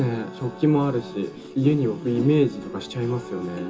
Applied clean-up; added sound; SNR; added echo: none; Whoosh, swoosh, swish; 15 dB; reverberation time 0.2 s.